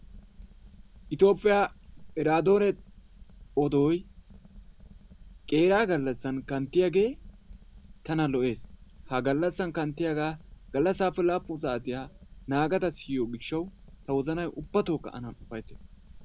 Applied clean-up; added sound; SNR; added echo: none; Fire; 19 dB; none.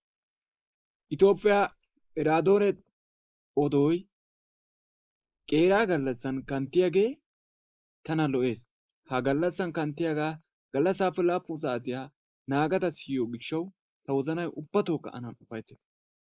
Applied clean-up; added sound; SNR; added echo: neural mask model Resemble Enhance denoiser.